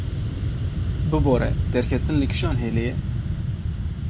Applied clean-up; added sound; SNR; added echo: none; Fixed-wing aircraft, airplane; -3 dB; none.